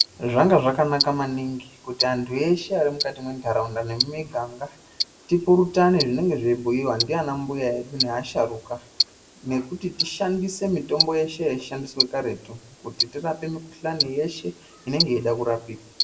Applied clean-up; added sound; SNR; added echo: none; Tick-tock; 7 dB; reverberation time 0.5 s.